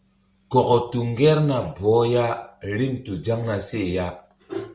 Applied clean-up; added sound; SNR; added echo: none; none; none; none.